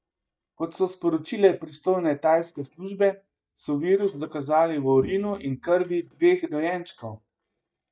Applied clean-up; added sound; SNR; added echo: neural mask model DeepFilterNet 3.